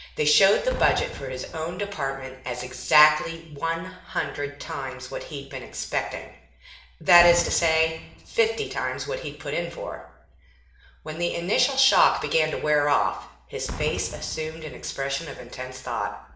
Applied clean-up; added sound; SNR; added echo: none; Boom; 17 dB; reverberation time 0.7 s.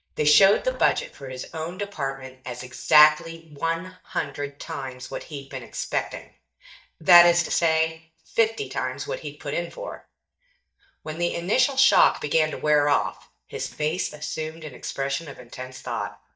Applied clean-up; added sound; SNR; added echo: neural mask model DeepFilterNet 3.